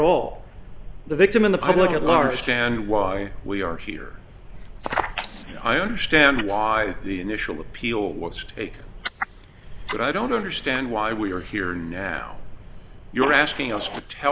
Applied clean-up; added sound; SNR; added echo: none; none; none; none.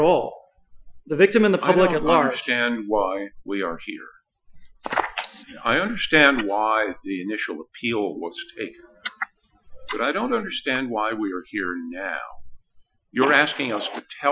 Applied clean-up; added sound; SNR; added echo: classical method Wiener filter.